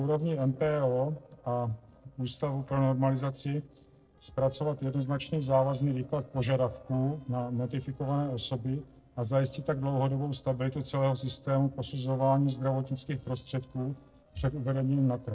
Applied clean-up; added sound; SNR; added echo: neural separator model SepFormer DNS4.